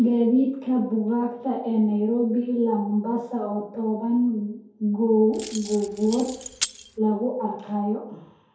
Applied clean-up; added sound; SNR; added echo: none; Keys jangling; 11 dB; reverberation time 2.2 s.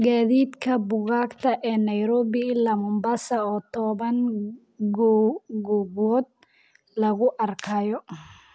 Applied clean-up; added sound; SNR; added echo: none; none; none; none.